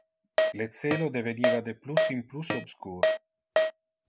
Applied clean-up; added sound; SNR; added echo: none; Keyboard (musical); -4 dB; none.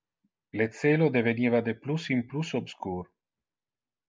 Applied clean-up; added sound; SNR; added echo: none; none; none; none.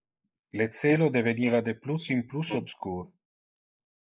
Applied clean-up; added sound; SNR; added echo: neural mask model Resemble Enhance denoiser.